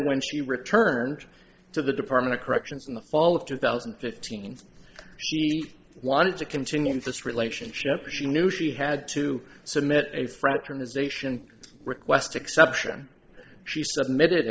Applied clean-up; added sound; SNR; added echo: neural separator model SepFormer DNS4.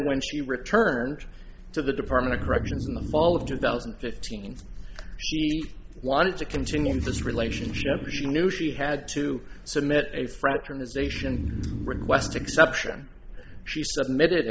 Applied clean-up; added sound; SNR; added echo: none; Breathing; 9 dB; none.